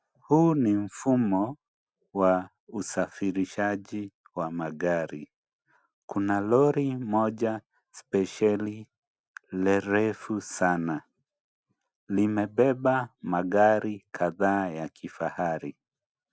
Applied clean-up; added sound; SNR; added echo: none; none; none; none.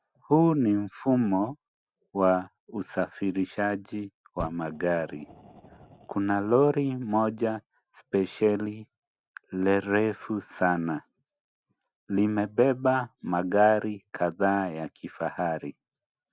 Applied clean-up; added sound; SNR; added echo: none; Fire; 20 dB; none.